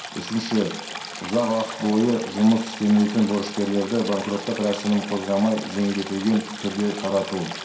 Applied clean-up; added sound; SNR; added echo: none; Stream; 12 dB; reverberation time 0.5 s.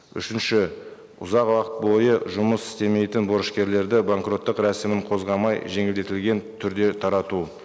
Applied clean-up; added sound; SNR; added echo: none; none; none; none.